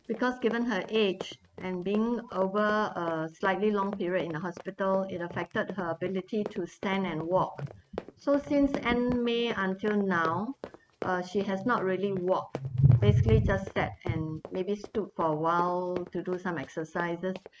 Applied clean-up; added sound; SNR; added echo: neural mask model RNNoise.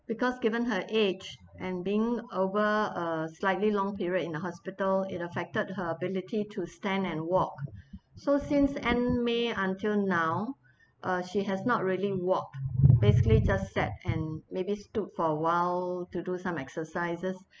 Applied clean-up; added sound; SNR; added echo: none; none; none; none.